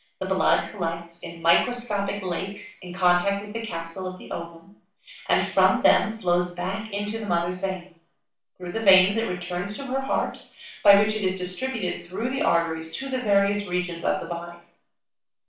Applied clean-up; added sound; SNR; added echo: none; none; none; reverberation time 0.4 s.